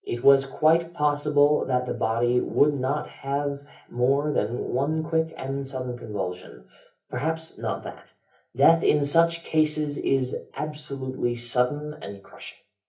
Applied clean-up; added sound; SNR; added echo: none; none; none; reverberation time 0.3 s.